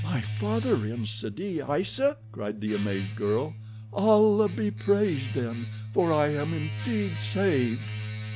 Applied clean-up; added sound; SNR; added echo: none; Domestic sounds, home sounds; 7 dB; none.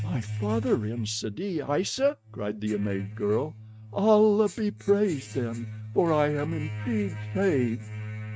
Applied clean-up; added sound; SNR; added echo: neural mask model RNNoise.